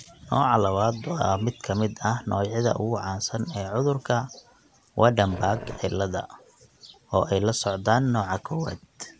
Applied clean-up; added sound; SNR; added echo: none; Growling; 14 dB; none.